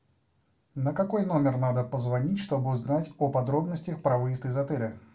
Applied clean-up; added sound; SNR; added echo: none; none; none; none.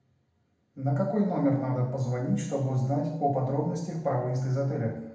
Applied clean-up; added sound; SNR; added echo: none; none; none; reverberation time 0.8 s.